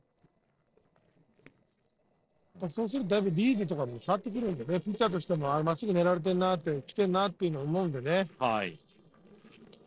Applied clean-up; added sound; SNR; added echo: neural separator model SepFormer DNS4.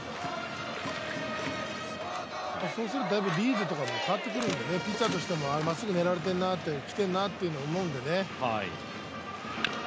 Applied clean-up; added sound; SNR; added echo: none; none; none; none.